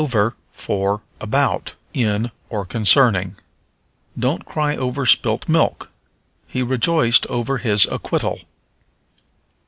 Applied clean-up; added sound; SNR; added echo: none; none; none; none.